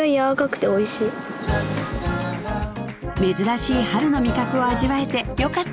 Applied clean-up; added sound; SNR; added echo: none; Wind instrument, woodwind instrument; 18 dB; none.